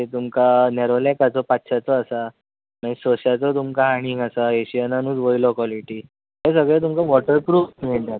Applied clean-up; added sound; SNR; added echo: none; none; none; none.